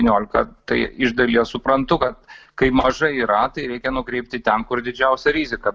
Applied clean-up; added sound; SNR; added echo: none; none; none; none.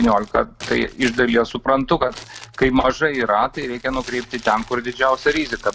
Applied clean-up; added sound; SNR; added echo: none; Crumpling, crinkling; 20 dB; none.